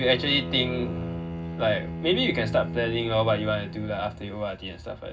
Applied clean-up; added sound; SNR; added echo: none; Bowed string instrument; 8 dB; reverberation time 0.4 s.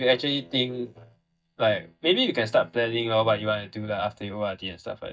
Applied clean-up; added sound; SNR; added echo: neural mask model DeepFilterNet 3.